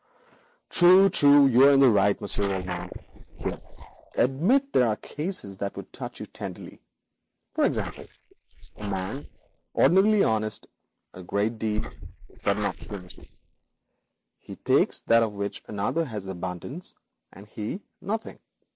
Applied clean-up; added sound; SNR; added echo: neural mask model Resemble Enhance denoiser.